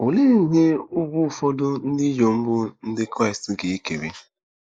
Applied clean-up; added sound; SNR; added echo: neural mask model Resemble Enhance denoiser.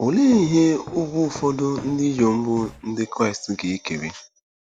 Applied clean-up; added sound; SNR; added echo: none; Walk, footsteps; 19 dB; none.